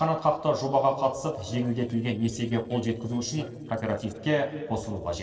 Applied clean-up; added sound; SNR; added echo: neural separator model SepFormer DNS4.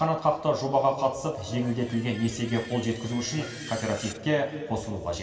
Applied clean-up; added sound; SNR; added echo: none; Screech; 17 dB; reverberation time 2.4 s.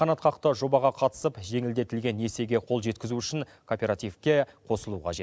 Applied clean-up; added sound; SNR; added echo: none; none; none; none.